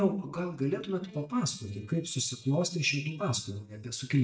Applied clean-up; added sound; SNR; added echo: neural mask model DeepFilterNet 3.